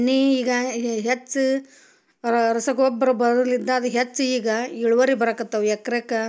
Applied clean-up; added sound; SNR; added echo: none; none; none; none.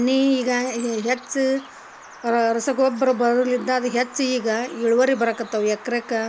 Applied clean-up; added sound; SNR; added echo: none; Bird vocalization, bird call, bird song; 20 dB; none.